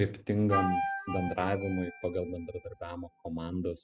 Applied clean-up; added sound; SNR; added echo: classical method spectral subtraction.